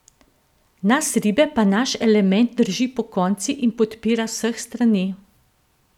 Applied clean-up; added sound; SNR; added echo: none; none; none; none.